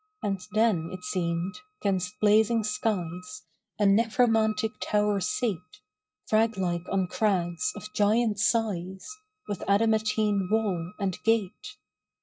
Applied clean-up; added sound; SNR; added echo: neural mask model RNNoise.